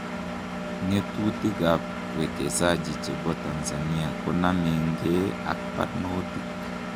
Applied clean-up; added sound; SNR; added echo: none; Engine; 4 dB; none.